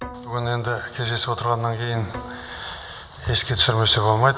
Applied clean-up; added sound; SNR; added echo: none; Bowed string instrument; 19 dB; none.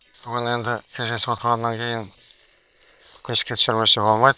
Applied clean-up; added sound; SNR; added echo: neural separator model SepFormer WHAM!.